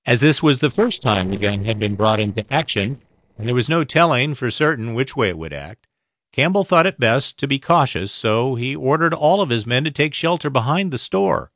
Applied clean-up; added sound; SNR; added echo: neural separator model SepFormer DNS4.